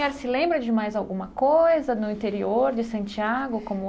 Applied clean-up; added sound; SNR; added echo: none; none; none; none.